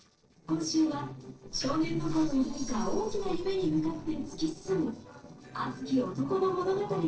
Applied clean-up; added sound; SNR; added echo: neural separator model SepFormer DNS4.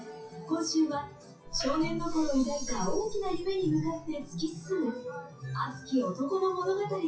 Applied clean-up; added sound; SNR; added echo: classical method WPE with log-MMSE.